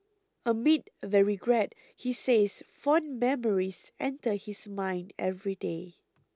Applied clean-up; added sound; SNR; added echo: none; none; none; none.